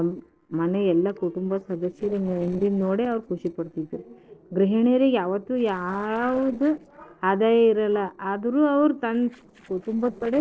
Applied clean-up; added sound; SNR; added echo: neural separator model SepFormer DNS4.